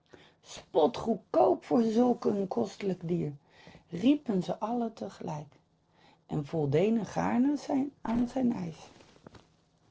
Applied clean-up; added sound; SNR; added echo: neural separator model SepFormer DNS4.